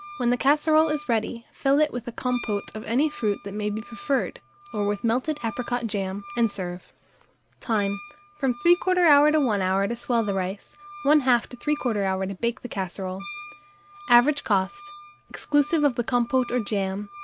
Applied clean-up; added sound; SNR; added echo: none; Wind instrument, woodwind instrument; 19 dB; none.